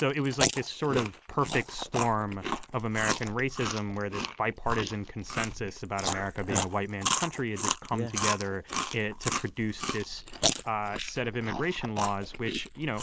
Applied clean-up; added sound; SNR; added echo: neural mask model Resemble Enhance denoiser.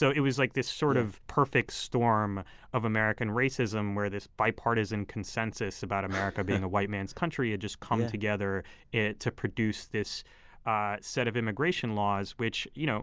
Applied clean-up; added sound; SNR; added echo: none; none; none; none.